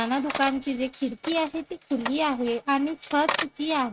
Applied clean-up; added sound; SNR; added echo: neural mask model RNNoise.